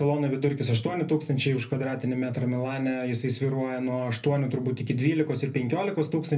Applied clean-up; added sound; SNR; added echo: none; none; none; reverberation time 0.3 s.